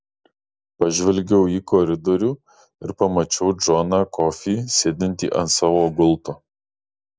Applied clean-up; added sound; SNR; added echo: none; none; none; none.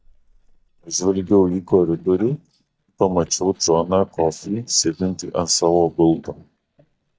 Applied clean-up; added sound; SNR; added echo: neural mask model DeepFilterNet 3.